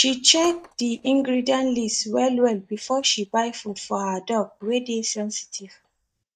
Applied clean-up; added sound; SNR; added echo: neural mask model DeepFilterNet 3.